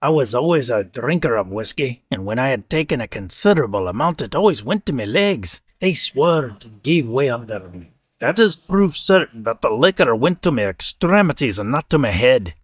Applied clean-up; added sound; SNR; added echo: neural mask model DeepFilterNet 3.